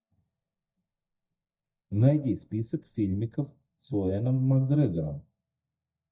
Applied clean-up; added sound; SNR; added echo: neural mask model DeepFilterNet 3.